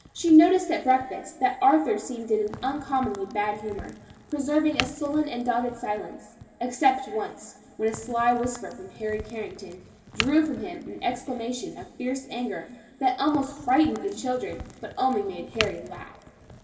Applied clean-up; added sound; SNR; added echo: none; Crack; 15 dB; reverberation time 2.8 s.